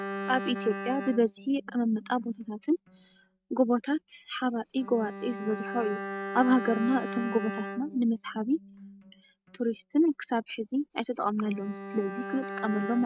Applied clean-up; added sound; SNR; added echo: neural mask model RNNoise.